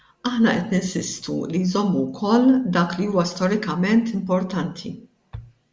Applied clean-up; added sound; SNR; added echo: none; none; none; none.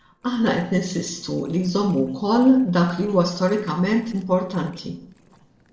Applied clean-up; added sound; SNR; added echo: neural separator model SepFormer DNS4.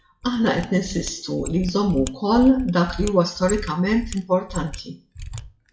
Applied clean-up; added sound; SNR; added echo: classical method WPE with log-MMSE.